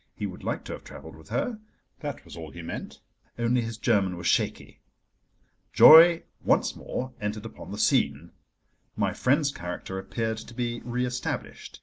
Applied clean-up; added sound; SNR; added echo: none; none; none; none.